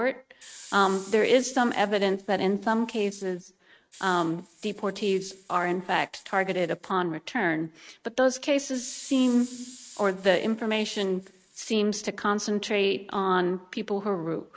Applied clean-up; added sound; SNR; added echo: neural mask model RNNoise.